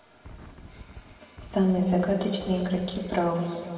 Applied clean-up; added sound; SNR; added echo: none; Wind; 18 dB; reverberation time 2.4 s.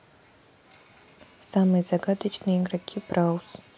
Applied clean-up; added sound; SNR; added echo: none; none; none; none.